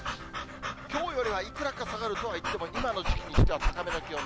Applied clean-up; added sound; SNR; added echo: none; Dog / Breathing; -3 dB; none.